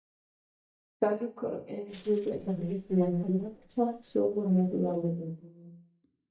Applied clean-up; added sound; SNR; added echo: neural mask model DeepFilterNet 3.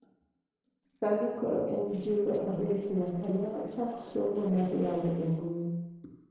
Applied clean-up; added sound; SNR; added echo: neural separator model SepFormer DNS4.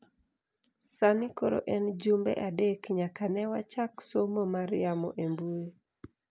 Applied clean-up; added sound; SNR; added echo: none; none; none; none.